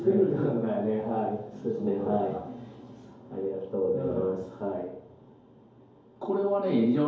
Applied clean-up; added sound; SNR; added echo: none; none; none; reverberation time 2.4 s.